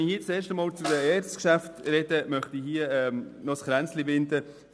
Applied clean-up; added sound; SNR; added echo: none; Snare drum; 14 dB; none.